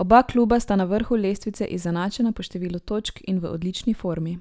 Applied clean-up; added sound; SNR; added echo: none; none; none; none.